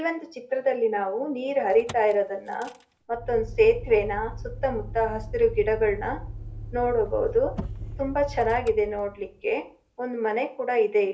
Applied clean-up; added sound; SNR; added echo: none; Motor vehicle (road); 13 dB; reverberation time 0.3 s.